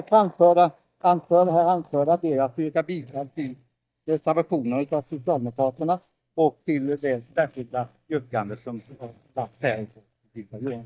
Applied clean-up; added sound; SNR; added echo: neural mask model DeepFilterNet 3.